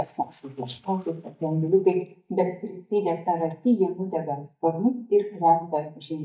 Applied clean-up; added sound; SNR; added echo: neural mask model DeepFilterNet 3.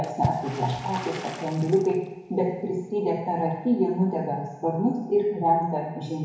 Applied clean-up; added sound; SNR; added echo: none; Water / Splash, splatter; 15 dB; reverberation time 1.0 s.